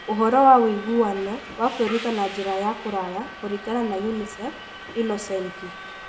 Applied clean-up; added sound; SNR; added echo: none; Subway, metro, underground; 14 dB; reverberation time 1.1 s.